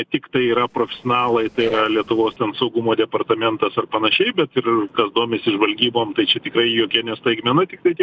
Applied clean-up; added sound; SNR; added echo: neural separator model SepFormer DNS4.